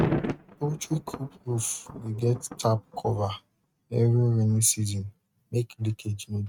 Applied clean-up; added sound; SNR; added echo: neural mask model RNNoise.